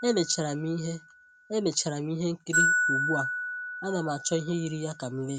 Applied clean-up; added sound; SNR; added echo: none; Glockenspiel; 2 dB; none.